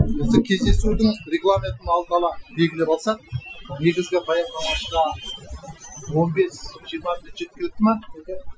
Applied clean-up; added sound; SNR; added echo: classical method Wiener filter.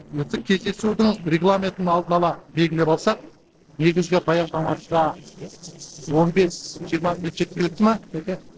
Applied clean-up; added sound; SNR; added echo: neural separator model SepFormer DNS4.